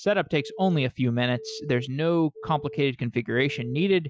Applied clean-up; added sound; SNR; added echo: classical method Wiener filter.